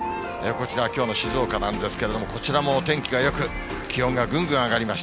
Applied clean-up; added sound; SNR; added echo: none; Human group actions; 14 dB; none.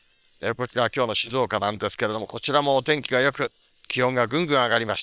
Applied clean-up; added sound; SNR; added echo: neural separator model SepFormer WHAM!.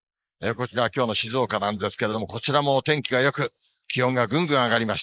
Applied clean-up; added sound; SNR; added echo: neural mask model Resemble Enhance denoiser.